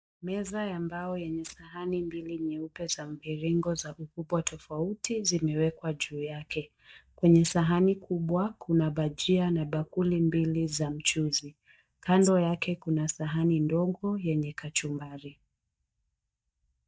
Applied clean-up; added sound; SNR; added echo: neural mask model DeepFilterNet 3.